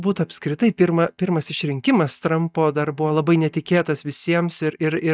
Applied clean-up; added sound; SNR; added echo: neural mask model DeepFilterNet 3.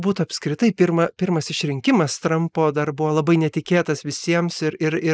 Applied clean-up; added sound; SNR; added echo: neural mask model Resemble Enhance denoiser.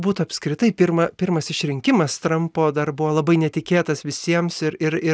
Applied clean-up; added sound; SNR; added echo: none; none; none; none.